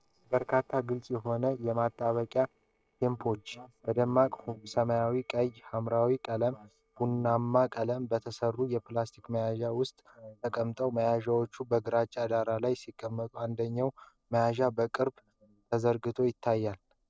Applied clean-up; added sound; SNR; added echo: neural separator model SepFormer DNS4.